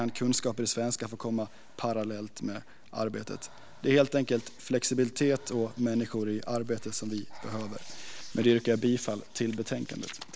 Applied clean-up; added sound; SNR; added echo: none; Breathing; 13 dB; none.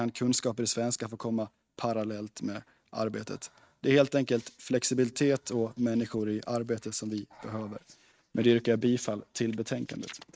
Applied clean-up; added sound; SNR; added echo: neural mask model RNNoise.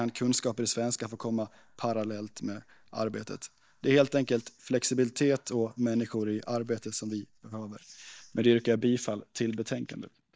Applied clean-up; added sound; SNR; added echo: neural mask model DeepFilterNet 3.